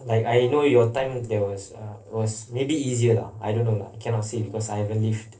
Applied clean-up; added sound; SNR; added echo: neural separator model SepFormer DNS4.